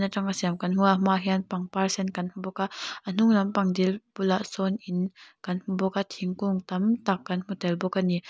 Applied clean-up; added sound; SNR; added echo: none; none; none; none.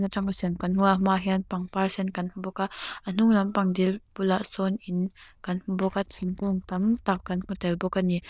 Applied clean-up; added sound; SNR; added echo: neural diffusion model UNIVERSE++.